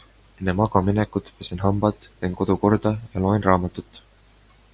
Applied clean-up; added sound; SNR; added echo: none; none; none; none.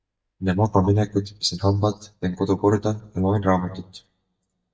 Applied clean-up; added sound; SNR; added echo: neural mask model DeepFilterNet 3.